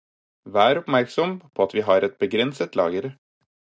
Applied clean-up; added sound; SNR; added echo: none; none; none; none.